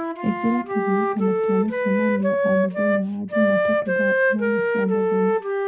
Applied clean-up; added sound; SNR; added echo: none; Wind instrument, woodwind instrument; -3 dB; reverberation time 0.4 s.